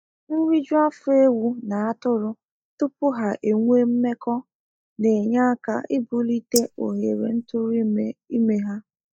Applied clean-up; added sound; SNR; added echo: neural mask model DeepFilterNet 3.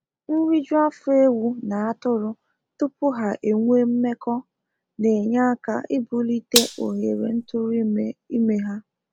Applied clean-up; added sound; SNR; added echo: none; Gunshot, gunfire; 4 dB; none.